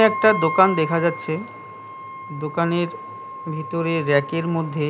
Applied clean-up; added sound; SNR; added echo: none; Wind instrument, woodwind instrument; 10 dB; none.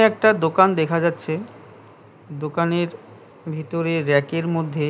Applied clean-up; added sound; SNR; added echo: none; none; none; none.